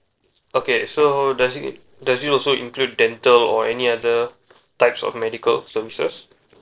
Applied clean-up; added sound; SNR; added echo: neural separator model SepFormer DNS4.